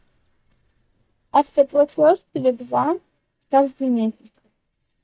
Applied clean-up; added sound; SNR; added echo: neural mask model DeepFilterNet 3.